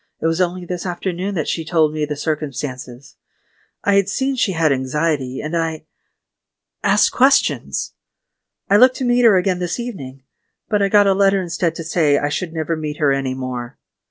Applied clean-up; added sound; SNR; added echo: none; none; none; none.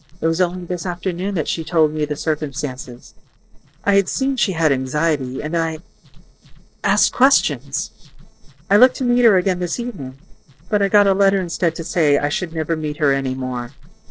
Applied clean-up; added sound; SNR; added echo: neural separator model SepFormer DNS4.